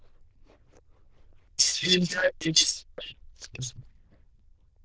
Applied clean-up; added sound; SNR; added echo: neural diffusion model UNIVERSE++.